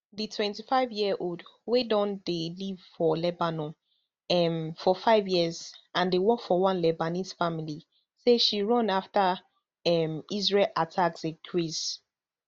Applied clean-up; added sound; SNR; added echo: none; none; none; none.